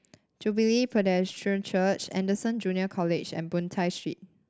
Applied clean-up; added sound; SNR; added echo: none; none; none; none.